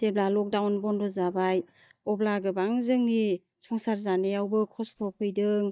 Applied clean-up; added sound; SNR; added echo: neural mask model DeepFilterNet 3.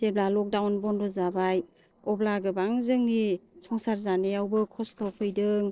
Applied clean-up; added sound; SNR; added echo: neural separator model SepFormer DNS4.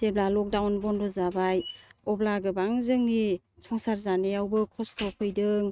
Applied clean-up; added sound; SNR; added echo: neural mask model RNNoise.